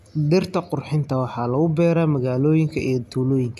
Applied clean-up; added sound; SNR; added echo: none; none; none; none.